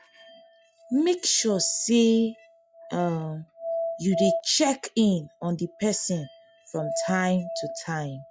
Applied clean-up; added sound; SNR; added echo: classical method log-MMSE.